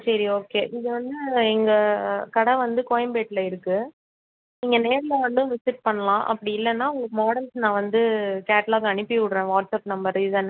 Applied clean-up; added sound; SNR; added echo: none; none; none; none.